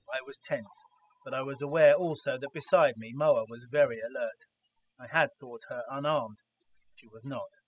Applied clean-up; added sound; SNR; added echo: classical method spectral subtraction.